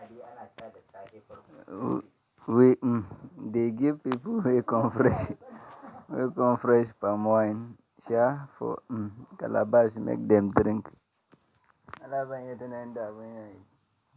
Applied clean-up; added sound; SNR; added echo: none; none; none; none.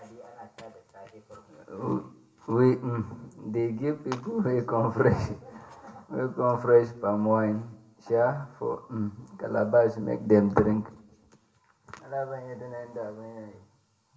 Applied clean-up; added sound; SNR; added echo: none; none; none; reverberation time 0.4 s.